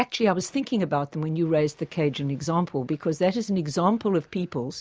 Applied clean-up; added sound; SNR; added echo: none; none; none; none.